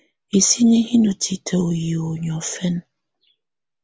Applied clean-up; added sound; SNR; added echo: none; none; none; none.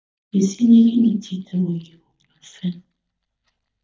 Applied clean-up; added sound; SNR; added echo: neural mask model DeepFilterNet 3.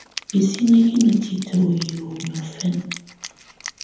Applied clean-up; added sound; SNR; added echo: none; Wind instrument, woodwind instrument; 16 dB; reverberation time 0.9 s.